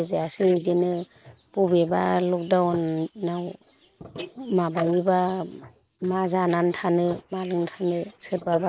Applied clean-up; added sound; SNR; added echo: neural mask model Resemble Enhance denoiser.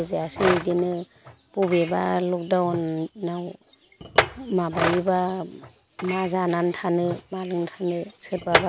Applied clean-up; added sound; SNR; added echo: none; Chink, clink; 6 dB; none.